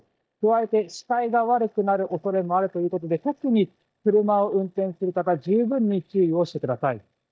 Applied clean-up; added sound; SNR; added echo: neural mask model DeepFilterNet 3.